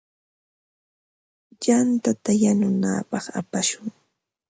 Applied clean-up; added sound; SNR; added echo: none; none; none; none.